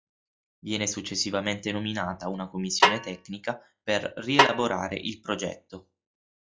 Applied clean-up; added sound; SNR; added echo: classical method log-MMSE.